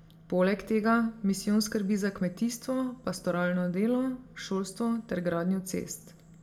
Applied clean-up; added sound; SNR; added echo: none; none; none; reverberation time 0.5 s.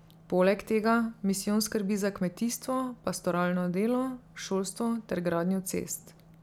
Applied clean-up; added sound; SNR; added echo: none; none; none; none.